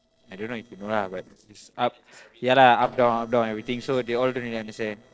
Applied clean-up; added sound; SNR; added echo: neural separator model SepFormer DNS4.